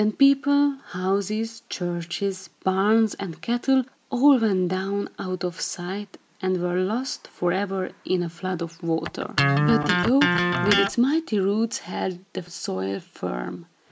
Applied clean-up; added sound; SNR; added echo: none; Electric guitar; 0 dB; none.